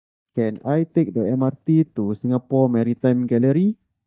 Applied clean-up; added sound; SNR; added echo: neural mask model DeepFilterNet 3.